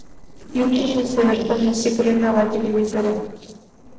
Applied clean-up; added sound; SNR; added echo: neural separator model SepFormer DNS4.